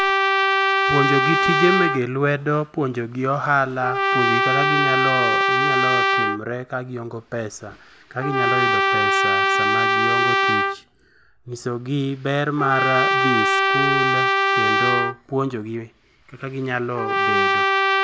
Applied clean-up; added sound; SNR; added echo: none; Trumpet; -4 dB; none.